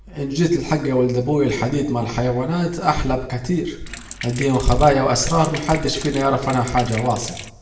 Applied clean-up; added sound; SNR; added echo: none; Sink (filling or washing); 15 dB; reverberation time 0.8 s.